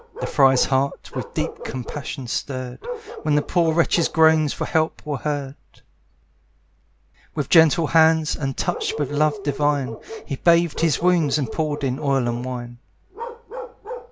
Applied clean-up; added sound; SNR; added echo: none; Bark; 13 dB; none.